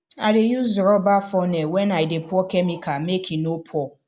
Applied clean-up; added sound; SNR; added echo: none; none; none; none.